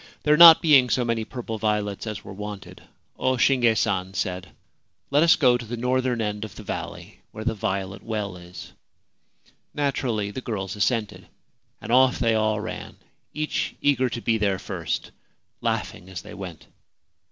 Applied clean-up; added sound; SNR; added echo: none; none; none; none.